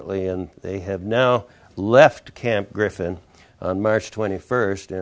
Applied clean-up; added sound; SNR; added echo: none; none; none; none.